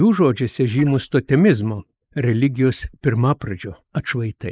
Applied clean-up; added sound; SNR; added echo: neural mask model Resemble Enhance denoiser.